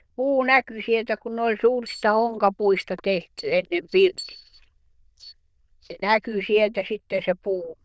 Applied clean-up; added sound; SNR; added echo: neural diffusion model UNIVERSE++.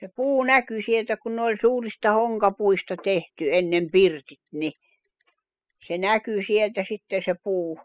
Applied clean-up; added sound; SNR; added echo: classical method spectral subtraction.